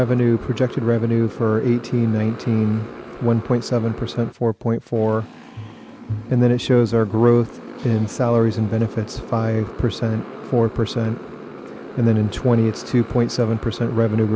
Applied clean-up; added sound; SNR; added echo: none; Motorcycle; 15 dB; none.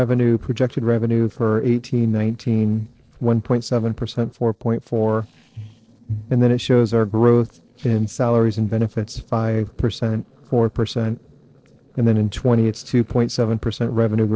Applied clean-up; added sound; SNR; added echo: neural separator model SepFormer DNS4.